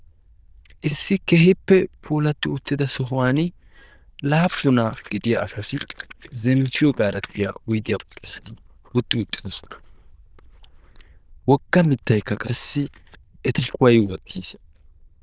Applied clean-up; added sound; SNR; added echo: neural diffusion model UNIVERSE++.